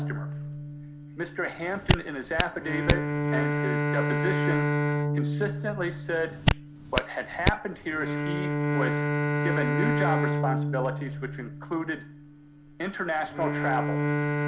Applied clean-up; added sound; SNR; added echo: none; Hands + Bowed string instrument; -5 dB; none.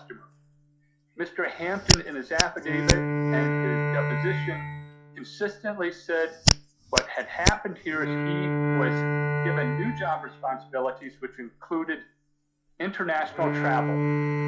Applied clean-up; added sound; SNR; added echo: classical method log-MMSE.